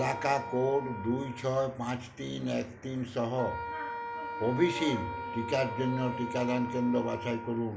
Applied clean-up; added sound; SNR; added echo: none; Wind instrument, woodwind instrument; 9 dB; none.